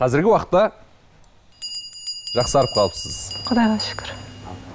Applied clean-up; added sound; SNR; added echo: none; Bell; 12 dB; none.